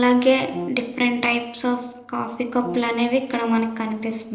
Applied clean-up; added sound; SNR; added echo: neural separator model SepFormer DNS4.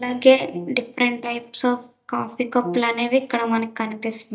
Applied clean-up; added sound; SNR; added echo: neural mask model DeepFilterNet 3.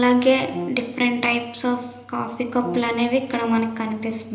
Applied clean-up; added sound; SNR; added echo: none; Brass instrument; 13 dB; reverberation time 1.0 s.